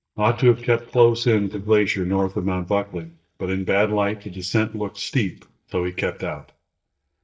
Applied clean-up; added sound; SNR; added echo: neural mask model DeepFilterNet 3.